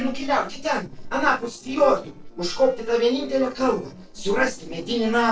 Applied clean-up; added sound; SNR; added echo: neural separator model SepFormer DNS4.